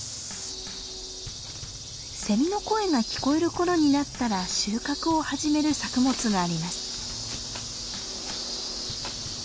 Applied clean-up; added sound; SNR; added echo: none; Bass drum / Snare drum / Drum kit; 18 dB; none.